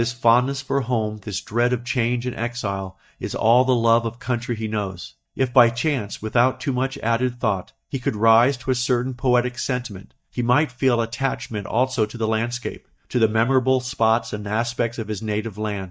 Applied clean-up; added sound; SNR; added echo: neural mask model DeepFilterNet 3.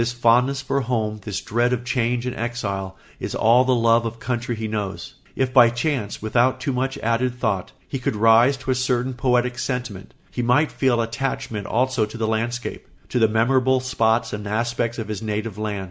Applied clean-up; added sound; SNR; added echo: none; none; none; none.